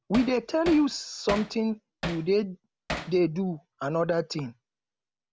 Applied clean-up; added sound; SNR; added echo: none; Hammer; 10 dB; none.